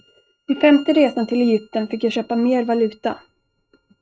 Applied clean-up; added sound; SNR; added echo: neural mask model RNNoise.